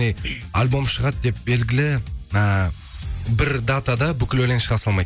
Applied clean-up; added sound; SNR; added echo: none; none; none; none.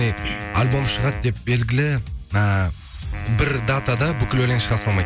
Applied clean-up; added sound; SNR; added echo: none; Wind instrument, woodwind instrument; 13 dB; none.